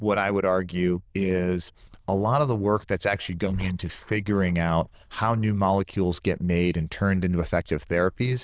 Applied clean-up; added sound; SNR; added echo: neural diffusion model UNIVERSE++.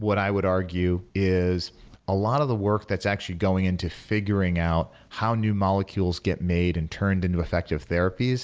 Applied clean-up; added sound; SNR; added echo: none; none; none; none.